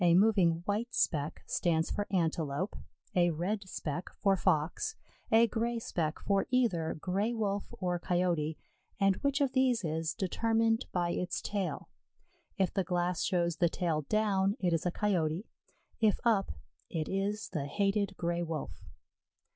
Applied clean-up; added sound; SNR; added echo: none; none; none; none.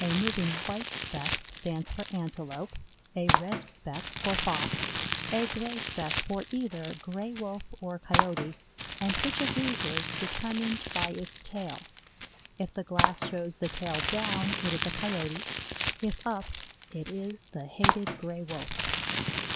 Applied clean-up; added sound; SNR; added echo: none; Crumpling, crinkling; -2 dB; none.